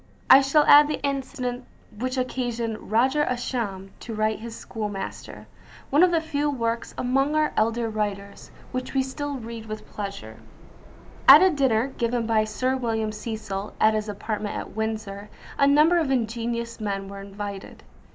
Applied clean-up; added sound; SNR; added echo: none; Subway, metro, underground; 20 dB; none.